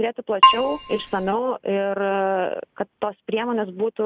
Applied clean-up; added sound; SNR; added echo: none; Keyboard (musical); -5 dB; none.